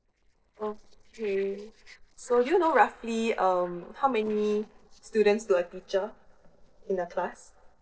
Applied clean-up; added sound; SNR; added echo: neural separator model SepFormer DNS4.